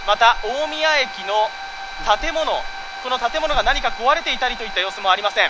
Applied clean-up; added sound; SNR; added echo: none; Meow / Purr; 12 dB; none.